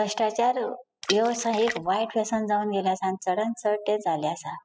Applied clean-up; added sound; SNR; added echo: classical method spectral subtraction.